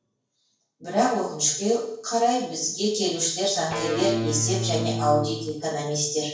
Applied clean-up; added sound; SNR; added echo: none; Electric guitar / Bass guitar; 3 dB; reverberation time 0.7 s.